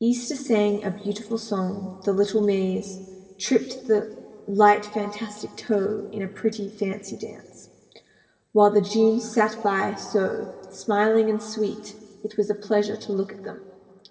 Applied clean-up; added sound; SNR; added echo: none; none; none; reverberation time 2.0 s.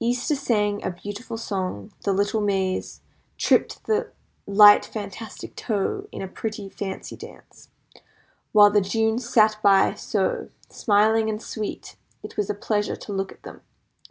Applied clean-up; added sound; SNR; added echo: none; none; none; none.